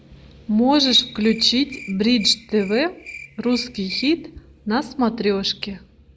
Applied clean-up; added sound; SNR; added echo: none; Cricket; 18 dB; none.